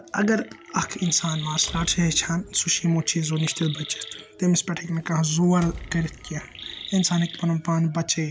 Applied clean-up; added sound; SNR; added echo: none; Chirp, tweet + Door; 15 dB; none.